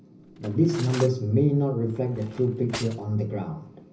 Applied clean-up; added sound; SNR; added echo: none; Cutlery, silverware; 17 dB; reverberation time 0.4 s.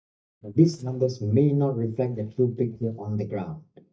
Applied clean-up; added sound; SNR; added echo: neural mask model DeepFilterNet 3.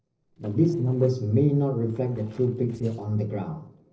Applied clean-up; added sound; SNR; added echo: neural separator model SepFormer DNS4.